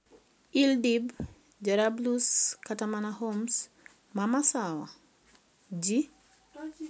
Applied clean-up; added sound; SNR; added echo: none; none; none; none.